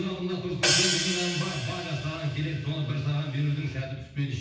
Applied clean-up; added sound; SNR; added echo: none; Hi-hat; 1 dB; reverberation time 0.9 s.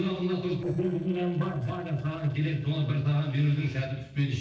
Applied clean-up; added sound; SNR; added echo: neural separator model SepFormer DNS4.